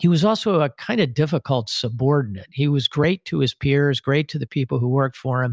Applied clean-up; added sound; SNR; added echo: none; none; none; none.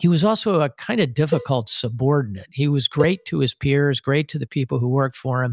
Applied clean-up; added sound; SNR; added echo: none; Cowbell; 12 dB; none.